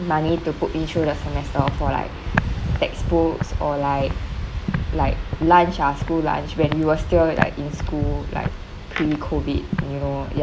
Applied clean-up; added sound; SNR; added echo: none; Walk, footsteps; 9 dB; none.